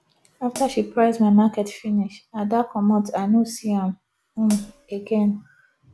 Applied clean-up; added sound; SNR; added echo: none; Hi-hat; 13 dB; none.